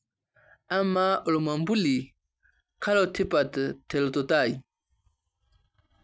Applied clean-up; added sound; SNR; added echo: none; none; none; none.